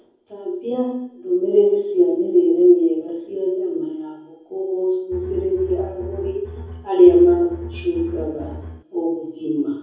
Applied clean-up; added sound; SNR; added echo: none; Bowed string instrument; 14 dB; reverberation time 0.9 s.